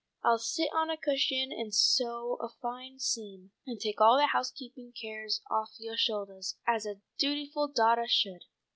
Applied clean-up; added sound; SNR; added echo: none; none; none; none.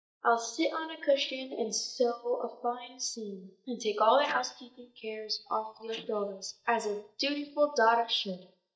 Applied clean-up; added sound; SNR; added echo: neural mask model DeepFilterNet 3.